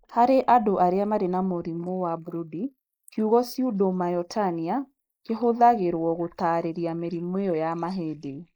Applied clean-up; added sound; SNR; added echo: neural mask model Resemble Enhance denoiser.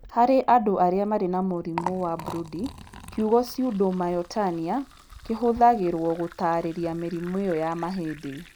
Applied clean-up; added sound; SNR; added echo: none; Liquid; 18 dB; none.